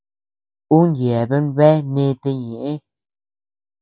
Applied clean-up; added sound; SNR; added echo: none; none; none; none.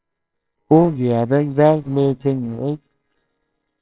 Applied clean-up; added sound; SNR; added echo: neural separator model SepFormer WHAMR!.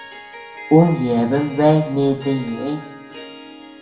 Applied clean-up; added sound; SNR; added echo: none; Harp; 17 dB; reverberation time 0.7 s.